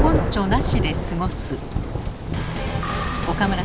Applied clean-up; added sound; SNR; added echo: none; Thunder; -2 dB; none.